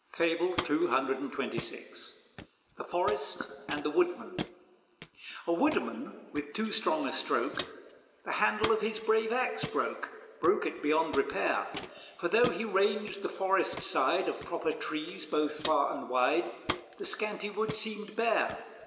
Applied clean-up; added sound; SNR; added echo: none; Walk, footsteps; 13 dB; reverberation time 1.6 s.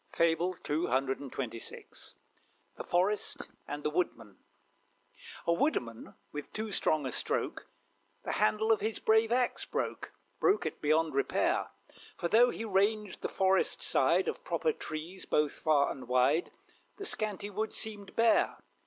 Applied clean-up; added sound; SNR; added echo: none; none; none; none.